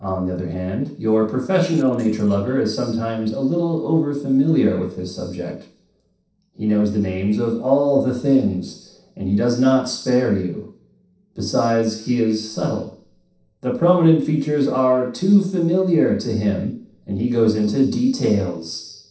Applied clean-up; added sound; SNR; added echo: neural separator model SepFormer DNS4.